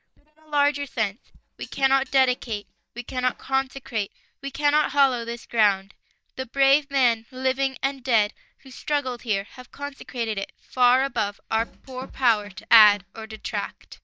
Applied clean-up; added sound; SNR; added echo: neural mask model DeepFilterNet 3.